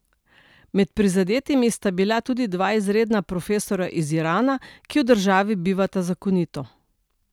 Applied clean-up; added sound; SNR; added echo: none; none; none; none.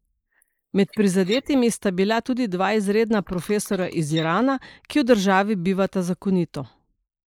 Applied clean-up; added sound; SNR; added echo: neural mask model Resemble Enhance denoiser.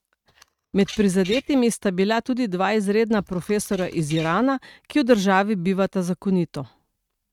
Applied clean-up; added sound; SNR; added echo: neural mask model RNNoise.